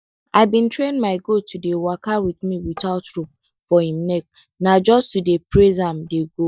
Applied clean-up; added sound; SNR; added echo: neural mask model DeepFilterNet 3.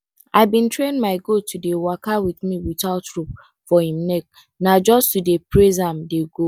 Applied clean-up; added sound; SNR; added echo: none; none; none; none.